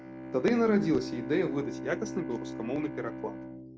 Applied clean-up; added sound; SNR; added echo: none; Bowed string instrument; 8 dB; none.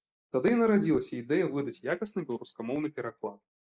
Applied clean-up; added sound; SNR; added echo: neural mask model Resemble Enhance denoiser.